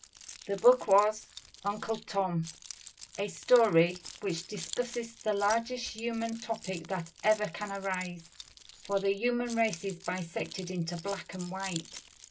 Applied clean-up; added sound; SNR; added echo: none; Keys jangling; 17 dB; none.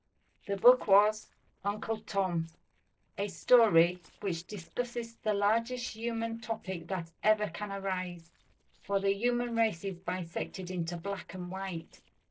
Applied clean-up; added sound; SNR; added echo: neural separator model SepFormer DNS4.